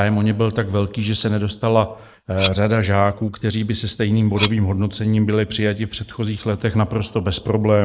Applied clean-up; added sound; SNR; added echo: neural mask model Resemble Enhance denoiser.